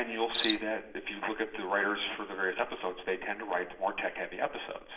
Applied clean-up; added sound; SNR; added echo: none; Cricket; -2 dB; reverberation time 0.8 s.